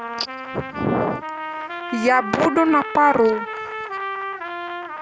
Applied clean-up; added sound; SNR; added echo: none; Trumpet; 7 dB; none.